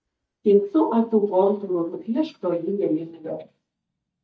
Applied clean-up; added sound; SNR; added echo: neural mask model DeepFilterNet 3.